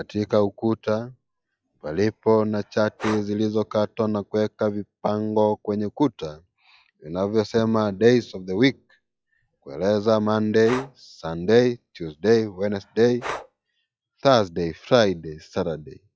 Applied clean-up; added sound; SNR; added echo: classical method log-MMSE.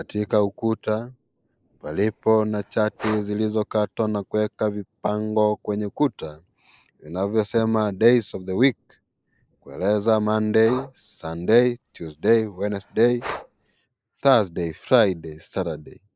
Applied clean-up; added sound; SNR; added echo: neural mask model Resemble Enhance denoiser.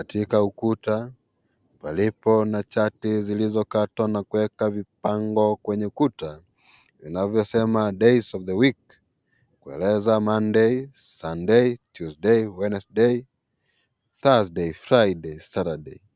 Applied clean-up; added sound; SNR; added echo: none; none; none; none.